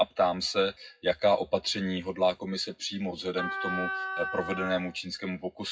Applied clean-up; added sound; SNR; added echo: classical method WPE with log-MMSE.